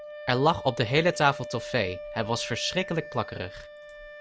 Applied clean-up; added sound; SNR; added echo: none; Wind instrument, woodwind instrument; 12 dB; none.